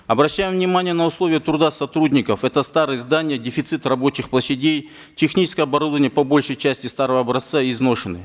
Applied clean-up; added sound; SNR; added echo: none; none; none; none.